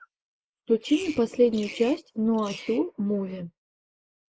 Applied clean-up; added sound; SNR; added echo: neural mask model Resemble Enhance denoiser.